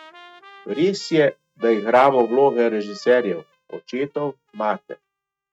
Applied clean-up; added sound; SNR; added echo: neural mask model RNNoise.